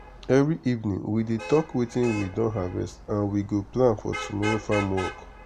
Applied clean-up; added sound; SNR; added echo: none; Traffic noise, roadway noise / Vehicle horn, car horn, honking; 13 dB; none.